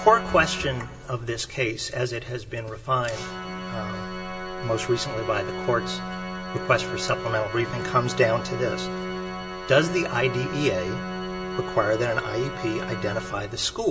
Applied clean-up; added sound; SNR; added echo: none; Organ; 7 dB; reverberation time 0.6 s.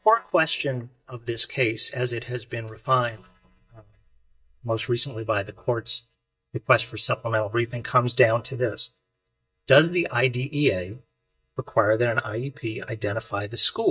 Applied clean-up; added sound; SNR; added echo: neural mask model DeepFilterNet 3.